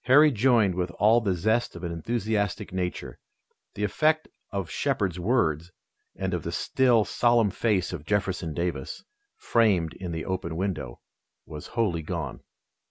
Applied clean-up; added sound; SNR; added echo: none; none; none; none.